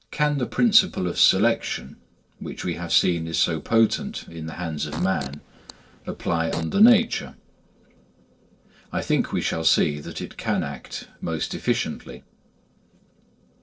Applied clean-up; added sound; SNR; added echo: neural separator model SepFormer DNS4.